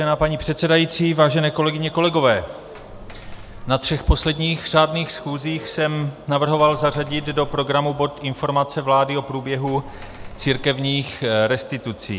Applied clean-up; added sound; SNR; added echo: none; Coin (dropping); 15 dB; none.